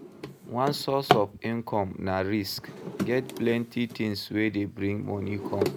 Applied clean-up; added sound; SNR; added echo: none; Drawer open or close; 5 dB; none.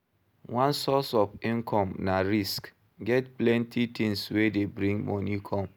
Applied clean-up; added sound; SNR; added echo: none; none; none; none.